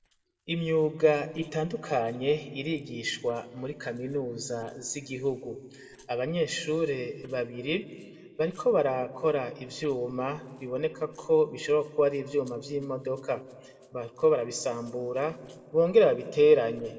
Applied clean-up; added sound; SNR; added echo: neural separator model SepFormer DNS4.